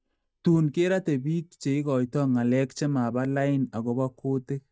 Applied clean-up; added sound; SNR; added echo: neural mask model DeepFilterNet 3.